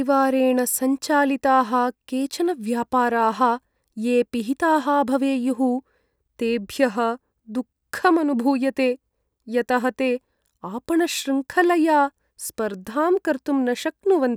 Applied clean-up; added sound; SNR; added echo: none; none; none; none.